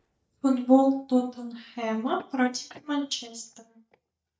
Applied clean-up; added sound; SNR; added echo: neural mask model DeepFilterNet 3.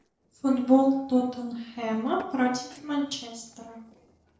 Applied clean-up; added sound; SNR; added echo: neural separator model SepFormer DNS4.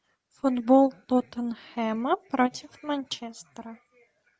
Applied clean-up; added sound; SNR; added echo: none; none; none; none.